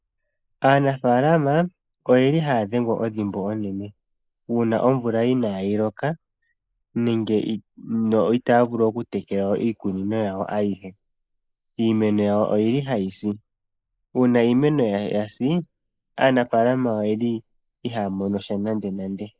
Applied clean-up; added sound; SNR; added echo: neural mask model Resemble Enhance denoiser.